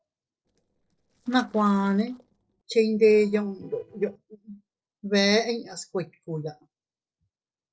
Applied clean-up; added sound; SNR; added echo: neural separator model SepFormer DNS4.